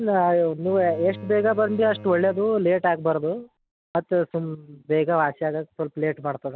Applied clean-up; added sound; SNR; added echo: none; Bowed string instrument; 19 dB; none.